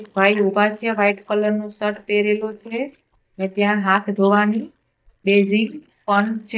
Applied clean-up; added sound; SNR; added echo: neural mask model DeepFilterNet 3.